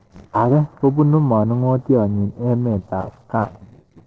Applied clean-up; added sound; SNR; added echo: neural separator model SepFormer DNS4.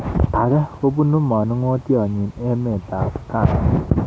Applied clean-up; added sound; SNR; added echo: none; none; none; none.